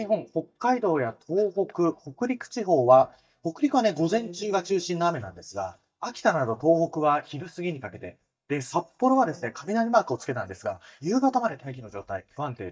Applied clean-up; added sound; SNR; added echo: neural mask model DeepFilterNet 3.